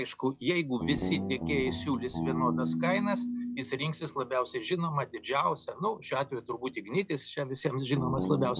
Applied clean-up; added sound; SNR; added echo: classical method log-MMSE.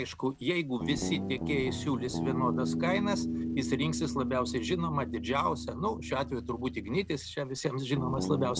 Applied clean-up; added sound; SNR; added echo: none; Guitar; 3 dB; none.